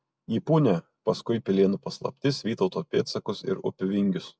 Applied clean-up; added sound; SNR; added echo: none; none; none; none.